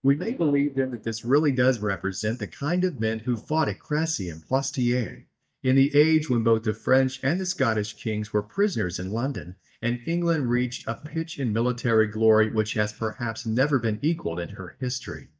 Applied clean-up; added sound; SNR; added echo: neural mask model DeepFilterNet 3.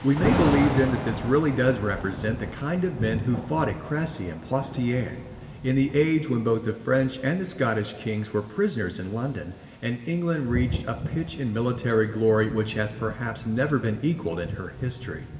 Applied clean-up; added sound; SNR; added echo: none; Thunder / Rain; 8 dB; reverberation time 1.7 s.